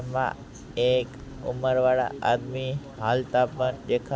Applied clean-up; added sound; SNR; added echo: none; none; none; none.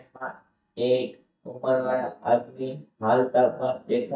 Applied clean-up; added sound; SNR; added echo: neural mask model DeepFilterNet 3.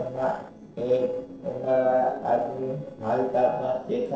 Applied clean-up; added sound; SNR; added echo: neural separator model SepFormer DNS4.